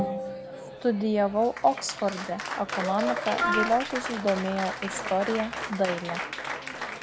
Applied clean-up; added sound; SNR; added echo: none; Wind instrument, woodwind instrument + Applause; 4 dB; none.